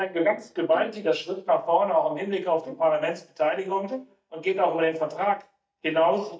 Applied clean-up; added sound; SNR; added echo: neural mask model DeepFilterNet 3.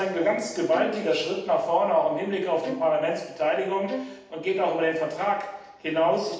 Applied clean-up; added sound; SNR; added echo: none; Bowed string instrument; 14 dB; reverberation time 0.8 s.